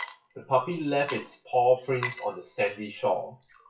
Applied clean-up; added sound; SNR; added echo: classical method WPE with log-MMSE.